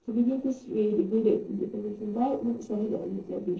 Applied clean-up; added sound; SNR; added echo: neural separator model SepFormer DNS4.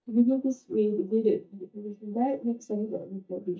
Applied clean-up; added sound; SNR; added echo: neural mask model DeepFilterNet 3.